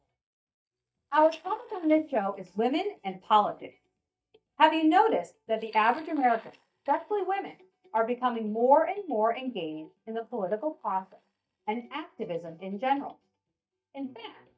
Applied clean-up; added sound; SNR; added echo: neural mask model DeepFilterNet 3.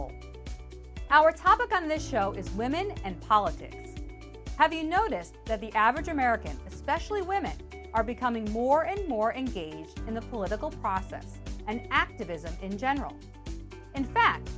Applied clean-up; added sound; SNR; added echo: none; none; none; none.